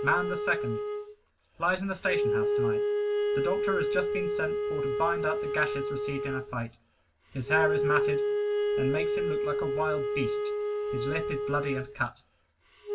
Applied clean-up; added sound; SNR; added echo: none; Wind instrument, woodwind instrument; -3 dB; reverberation time 0.2 s.